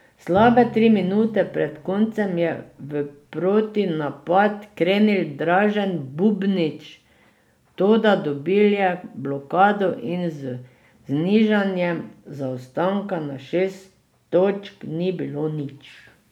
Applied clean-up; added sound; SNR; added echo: none; Bowed string instrument; 18 dB; none.